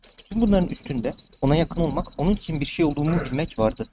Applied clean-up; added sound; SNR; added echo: neural mask model RNNoise.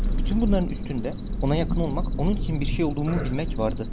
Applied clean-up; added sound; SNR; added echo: none; Alarm + Thunder; -1 dB; none.